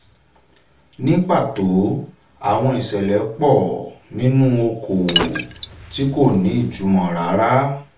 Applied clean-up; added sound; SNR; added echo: none; Liquid; 8 dB; reverberation time 0.3 s.